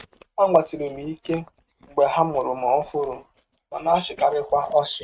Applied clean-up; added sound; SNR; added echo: neural mask model RNNoise.